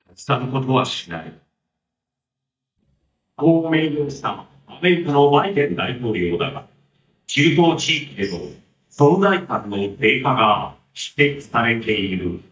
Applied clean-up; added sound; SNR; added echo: neural mask model DeepFilterNet 3.